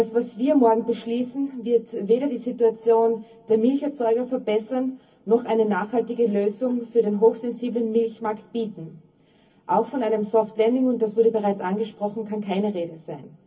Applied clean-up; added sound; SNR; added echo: none; none; none; reverberation time 0.3 s.